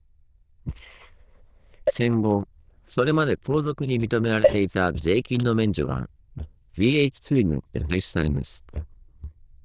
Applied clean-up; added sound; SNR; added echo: neural diffusion model UNIVERSE++.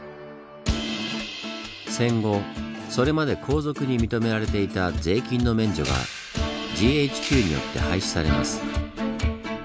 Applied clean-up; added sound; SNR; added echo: none; none; none; none.